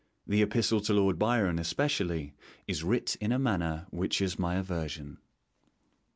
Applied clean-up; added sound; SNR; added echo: none; none; none; none.